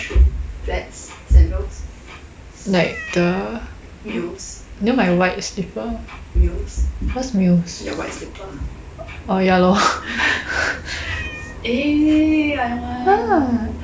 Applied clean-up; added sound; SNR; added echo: none; Meow; 15 dB; none.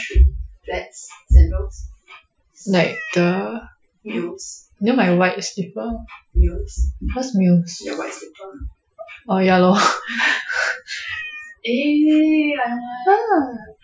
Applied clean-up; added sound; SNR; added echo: classical method Wiener filter.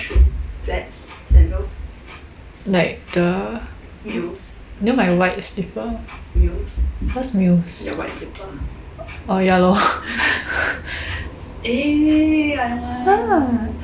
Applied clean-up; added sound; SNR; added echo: none; none; none; none.